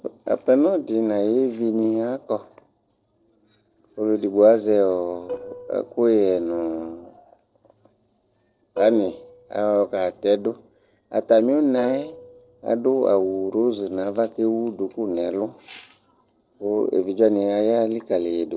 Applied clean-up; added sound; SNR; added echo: neural separator model SepFormer DNS4.